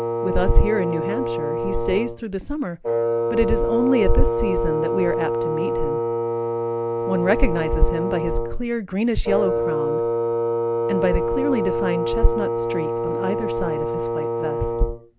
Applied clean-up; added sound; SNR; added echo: none; Wind instrument, woodwind instrument; 1 dB; none.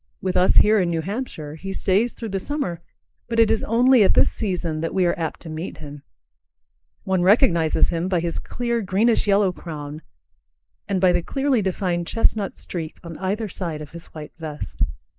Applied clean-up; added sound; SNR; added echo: neural mask model Resemble Enhance denoiser.